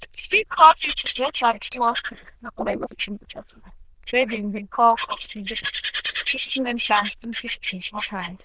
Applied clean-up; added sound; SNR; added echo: neural diffusion model UNIVERSE++.